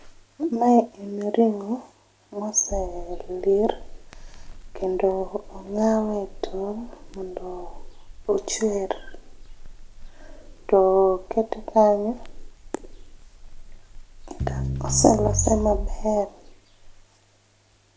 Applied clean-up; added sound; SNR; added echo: none; Crackle; 9 dB; none.